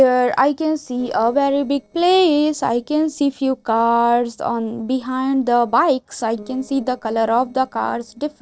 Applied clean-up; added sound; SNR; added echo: neural separator model SepFormer DNS4.